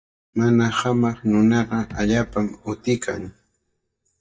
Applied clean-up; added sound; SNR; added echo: neural mask model DeepFilterNet 3.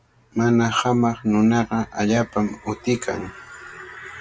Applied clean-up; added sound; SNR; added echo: none; none; none; none.